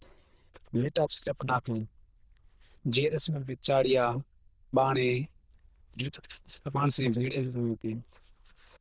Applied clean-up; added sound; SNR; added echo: neural diffusion model UNIVERSE++.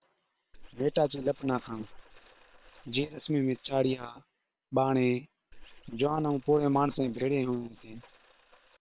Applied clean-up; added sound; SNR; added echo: neural separator model SepFormer WHAM!.